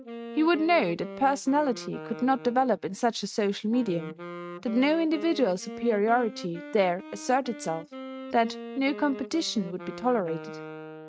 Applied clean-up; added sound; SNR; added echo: neural mask model RNNoise.